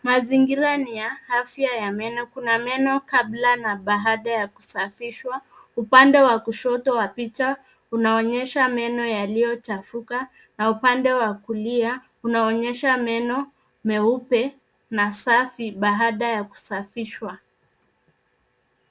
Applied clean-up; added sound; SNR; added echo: none; none; none; none.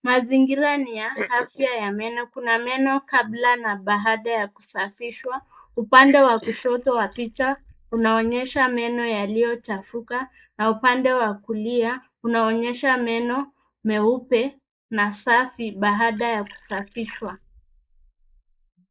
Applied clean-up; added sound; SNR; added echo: neural mask model Resemble Enhance denoiser.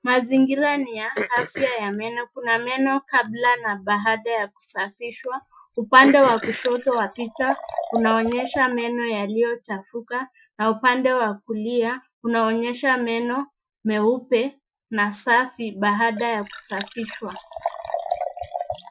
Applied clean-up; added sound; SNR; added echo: classical method Wiener filter.